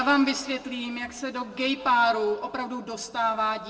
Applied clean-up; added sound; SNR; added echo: none; none; none; reverberation time 1.1 s.